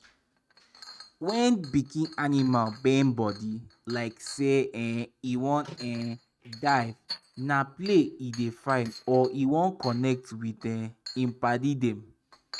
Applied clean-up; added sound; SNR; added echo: neural mask model RNNoise.